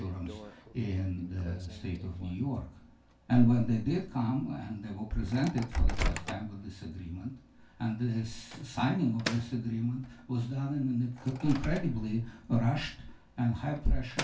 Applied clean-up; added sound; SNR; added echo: none; Microwave oven; 16 dB; reverberation time 0.2 s.